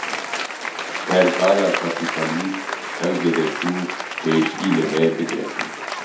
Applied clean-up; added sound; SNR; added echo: none; Applause; 5 dB; reverberation time 0.5 s.